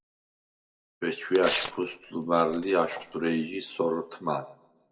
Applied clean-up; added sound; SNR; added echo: none; Tearing; 10 dB; reverberation time 0.6 s.